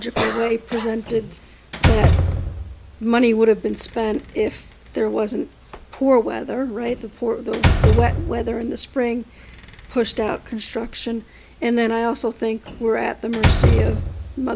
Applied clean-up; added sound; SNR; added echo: none; Slam; 1 dB; none.